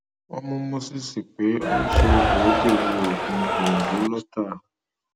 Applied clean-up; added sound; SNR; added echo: none; Cheering; -5 dB; none.